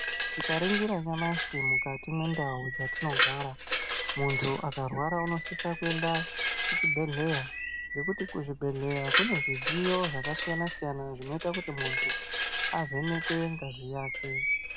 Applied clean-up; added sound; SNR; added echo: none; Bird vocalization, bird call, bird song + Glass; -2 dB; none.